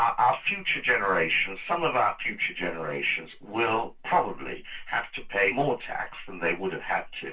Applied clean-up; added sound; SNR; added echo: none; none; none; reverberation time 0.2 s.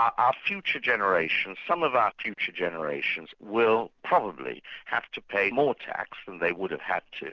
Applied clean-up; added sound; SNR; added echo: none; none; none; none.